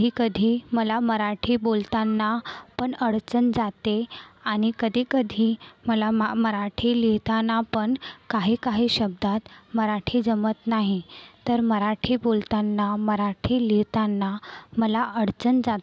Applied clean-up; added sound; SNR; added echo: none; none; none; none.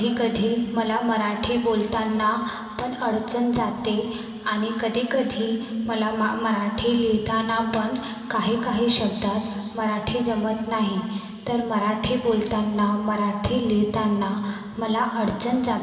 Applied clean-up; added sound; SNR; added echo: none; none; none; reverberation time 2.5 s.